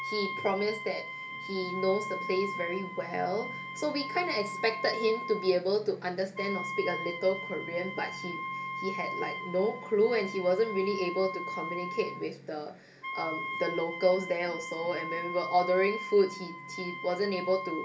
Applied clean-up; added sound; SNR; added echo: none; Wind instrument, woodwind instrument; 7 dB; reverberation time 0.3 s.